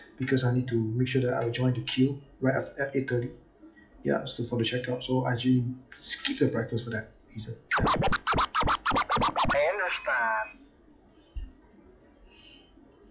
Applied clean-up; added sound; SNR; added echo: classical method WPE with log-MMSE.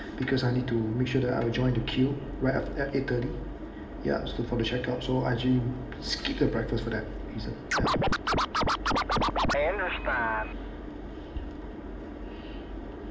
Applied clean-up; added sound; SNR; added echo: none; Scratching (performance technique); -2 dB; reverberation time 1.1 s.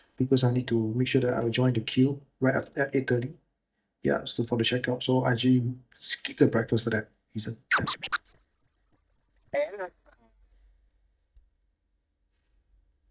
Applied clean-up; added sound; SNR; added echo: neural mask model DeepFilterNet 3.